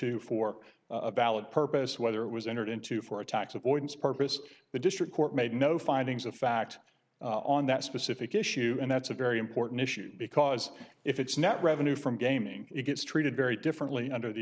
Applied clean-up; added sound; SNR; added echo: none; none; none; none.